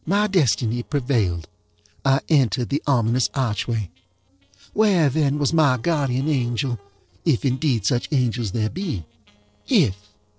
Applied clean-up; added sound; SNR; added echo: neural separator model SepFormer DNS4.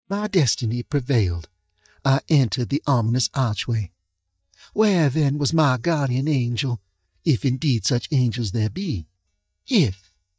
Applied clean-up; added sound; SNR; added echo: neural mask model DeepFilterNet 3.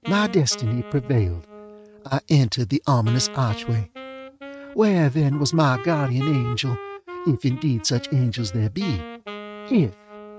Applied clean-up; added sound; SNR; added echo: neural mask model RNNoise.